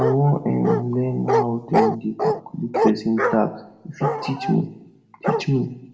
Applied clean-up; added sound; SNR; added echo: none; Bark; 2 dB; reverberation time 0.5 s.